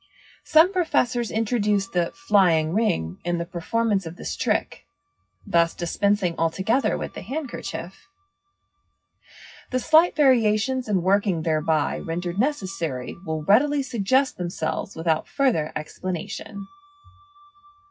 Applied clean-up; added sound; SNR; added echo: classical method WPE with log-MMSE.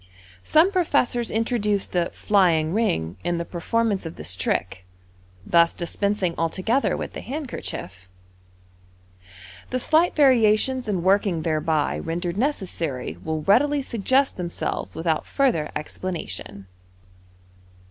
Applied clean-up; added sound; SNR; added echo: none; none; none; none.